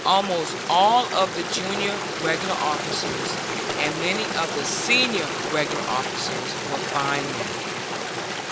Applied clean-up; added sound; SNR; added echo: none; Stream; 3 dB; none.